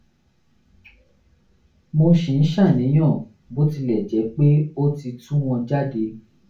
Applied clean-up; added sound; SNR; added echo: none; none; none; reverberation time 0.3 s.